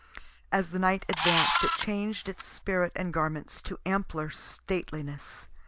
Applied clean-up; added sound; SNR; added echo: none; Camera; -4 dB; none.